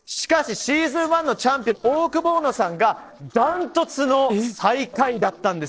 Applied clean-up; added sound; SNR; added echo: neural separator model SepFormer DNS4.